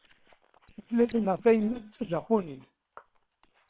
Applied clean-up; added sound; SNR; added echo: neural separator model SepFormer WHAM!.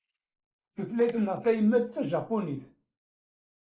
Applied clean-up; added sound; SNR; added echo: neural mask model Resemble Enhance denoiser.